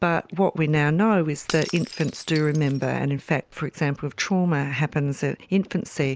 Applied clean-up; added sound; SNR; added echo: none; Shatter / Crushing; 18 dB; none.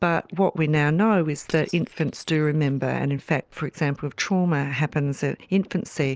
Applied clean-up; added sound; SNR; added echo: neural separator model SepFormer DNS4.